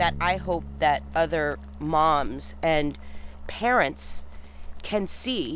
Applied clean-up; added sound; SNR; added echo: none; Boiling + Bass guitar; 9 dB; none.